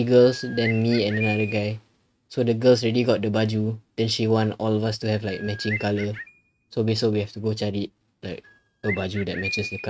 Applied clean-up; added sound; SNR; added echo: neural mask model RNNoise.